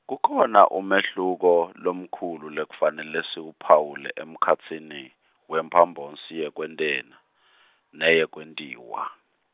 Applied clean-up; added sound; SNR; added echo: none; none; none; none.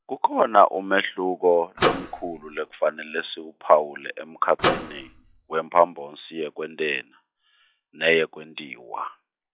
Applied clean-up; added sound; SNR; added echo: classical method log-MMSE.